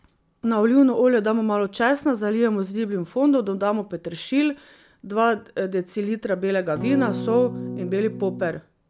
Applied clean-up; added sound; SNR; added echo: none; Electric guitar / Strum; 8 dB; none.